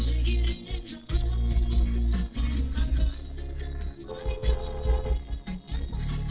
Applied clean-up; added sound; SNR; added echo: neural separator model SepFormer DNS4.